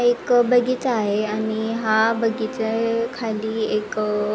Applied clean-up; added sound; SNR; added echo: none; Bowed string instrument; 17 dB; none.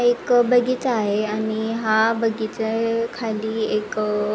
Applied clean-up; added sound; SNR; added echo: none; none; none; none.